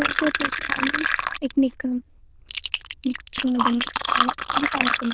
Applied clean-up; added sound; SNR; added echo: neural diffusion model UNIVERSE++.